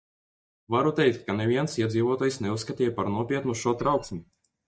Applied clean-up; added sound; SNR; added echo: neural mask model DeepFilterNet 3.